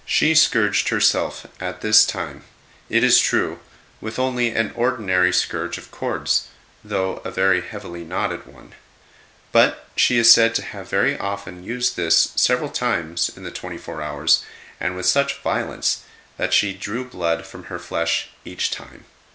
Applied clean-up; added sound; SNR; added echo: none; none; none; none.